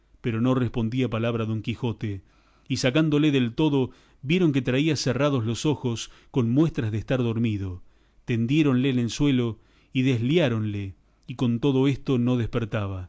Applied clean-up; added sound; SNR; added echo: none; none; none; none.